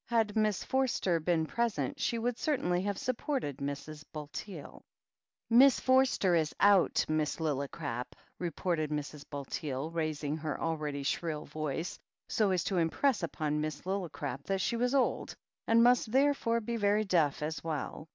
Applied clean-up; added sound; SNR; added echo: none; none; none; none.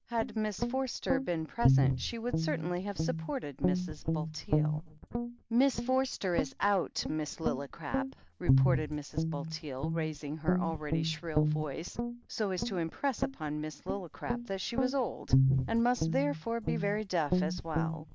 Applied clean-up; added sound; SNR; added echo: none; Guitar; -1 dB; none.